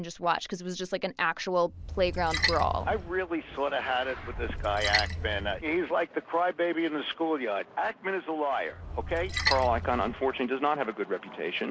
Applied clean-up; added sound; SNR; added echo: none; Splash, splatter; 4 dB; none.